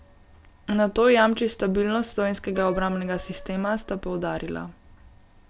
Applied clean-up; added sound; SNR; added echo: none; Piano; 20 dB; none.